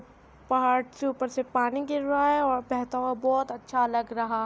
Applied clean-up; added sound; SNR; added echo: none; none; none; none.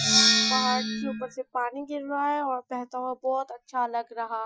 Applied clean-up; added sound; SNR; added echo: classical method Wiener filter.